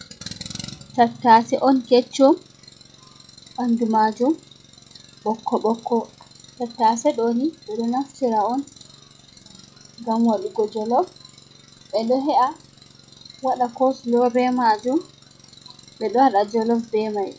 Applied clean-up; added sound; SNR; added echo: classical method log-MMSE.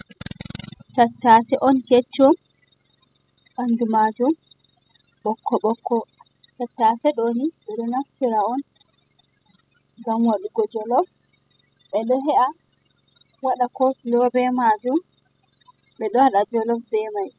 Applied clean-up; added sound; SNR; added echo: classical method spectral subtraction.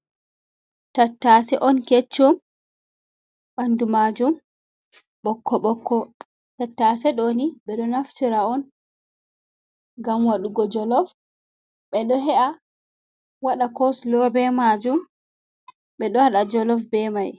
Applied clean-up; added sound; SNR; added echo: none; none; none; none.